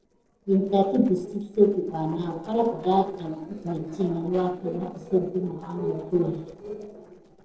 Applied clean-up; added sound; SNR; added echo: neural separator model SepFormer DNS4.